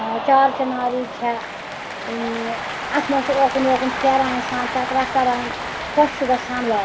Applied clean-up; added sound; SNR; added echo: none; Cheering; 7 dB; none.